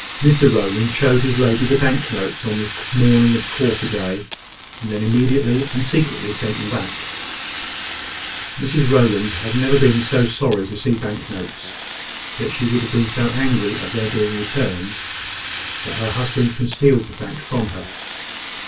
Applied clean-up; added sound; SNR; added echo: none; Fire; 11 dB; reverberation time 0.2 s.